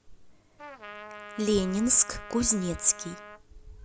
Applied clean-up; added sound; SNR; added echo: none; Trumpet; 16 dB; none.